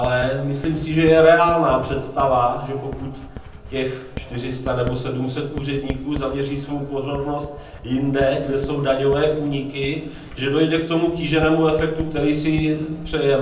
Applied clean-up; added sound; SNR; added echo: none; Writing; 14 dB; reverberation time 0.6 s.